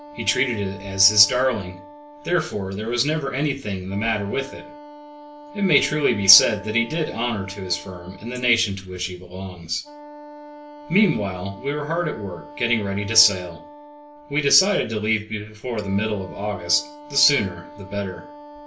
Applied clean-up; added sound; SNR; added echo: none; Wind instrument, woodwind instrument; 17 dB; reverberation time 0.3 s.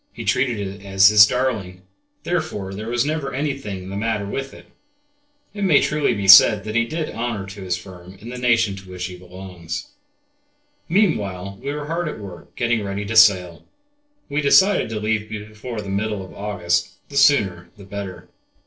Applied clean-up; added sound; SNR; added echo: neural separator model SepFormer DNS4.